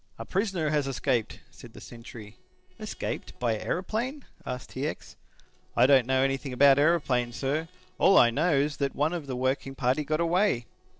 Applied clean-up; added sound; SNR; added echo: neural separator model SepFormer DNS4.